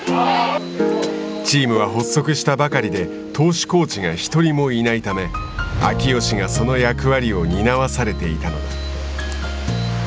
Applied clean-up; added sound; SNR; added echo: none; none; none; none.